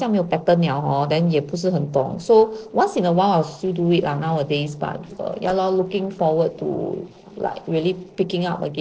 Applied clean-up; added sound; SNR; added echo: neural separator model SepFormer DNS4.